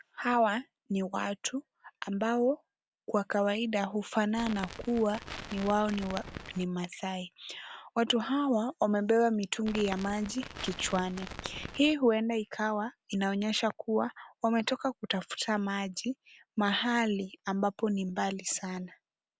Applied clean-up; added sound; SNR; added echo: none; Crackle; 12 dB; none.